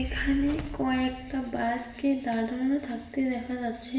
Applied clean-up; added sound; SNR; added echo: none; Fire; 12 dB; reverberation time 1.3 s.